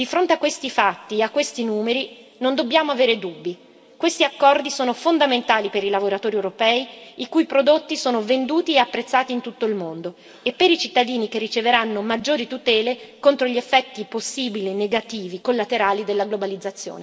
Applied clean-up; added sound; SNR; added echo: none; none; none; reverberation time 1.4 s.